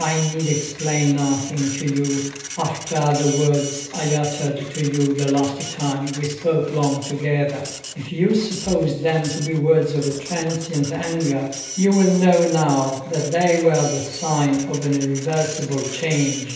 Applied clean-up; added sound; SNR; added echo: none; Printer; 12 dB; reverberation time 0.9 s.